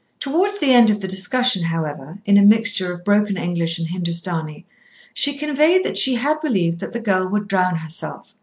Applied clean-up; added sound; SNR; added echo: none; none; none; none.